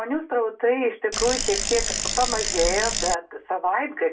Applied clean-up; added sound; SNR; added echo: none; Bicycle; 1 dB; reverberation time 0.2 s.